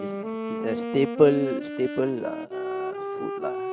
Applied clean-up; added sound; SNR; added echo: neural mask model RNNoise.